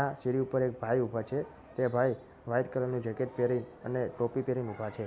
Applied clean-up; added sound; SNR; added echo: none; none; none; none.